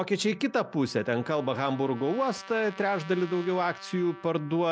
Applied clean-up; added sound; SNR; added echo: none; Trumpet; 19 dB; none.